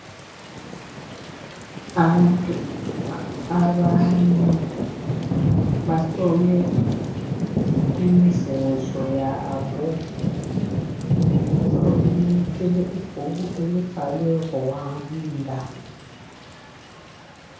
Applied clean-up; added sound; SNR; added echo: none; Thunder / Rain; 2 dB; reverberation time 0.6 s.